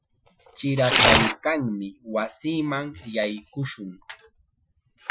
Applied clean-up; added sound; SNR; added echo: classical method Wiener filter.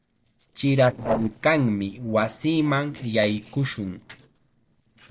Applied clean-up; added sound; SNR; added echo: neural separator model SepFormer DNS4.